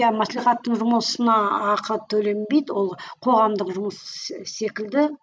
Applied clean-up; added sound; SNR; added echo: none; none; none; none.